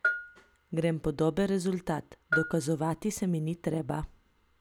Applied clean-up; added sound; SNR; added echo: none; Bell; 7 dB; none.